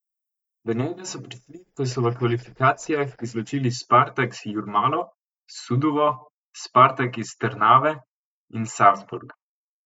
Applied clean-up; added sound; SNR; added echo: neural mask model DeepFilterNet 3.